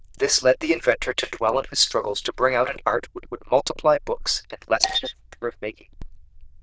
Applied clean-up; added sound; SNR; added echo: neural diffusion model UNIVERSE++.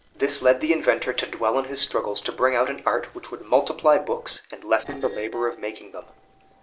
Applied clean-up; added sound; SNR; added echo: neural separator model SepFormer DNS4.